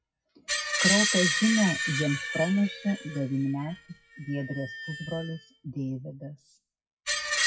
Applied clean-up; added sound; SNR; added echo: classical method WPE with log-MMSE.